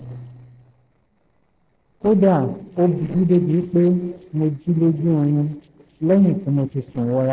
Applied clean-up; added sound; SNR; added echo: neural separator model SepFormer DNS4.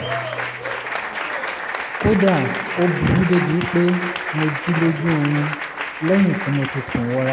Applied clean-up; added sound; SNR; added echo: none; Applause; 6 dB; none.